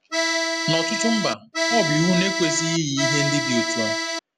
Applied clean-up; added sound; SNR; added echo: none; Accordion; -1 dB; none.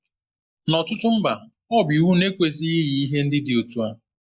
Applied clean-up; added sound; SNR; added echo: neural mask model Resemble Enhance denoiser.